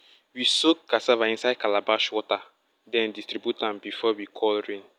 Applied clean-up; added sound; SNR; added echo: none; none; none; none.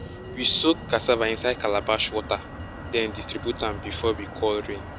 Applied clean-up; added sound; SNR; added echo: none; Motor vehicle (road); 10 dB; none.